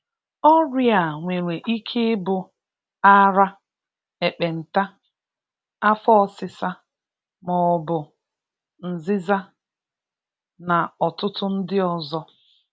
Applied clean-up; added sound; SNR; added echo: none; none; none; none.